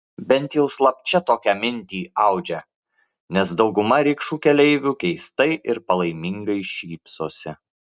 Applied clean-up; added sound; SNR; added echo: none; none; none; none.